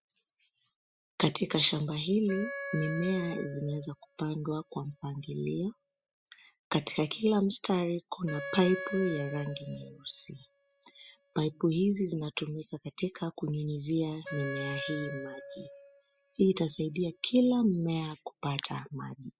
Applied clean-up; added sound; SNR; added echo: classical method spectral subtraction.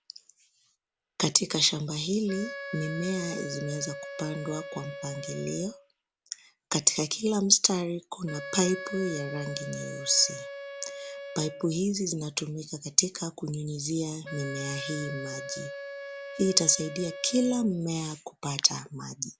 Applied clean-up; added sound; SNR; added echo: none; Wind instrument, woodwind instrument; 12 dB; none.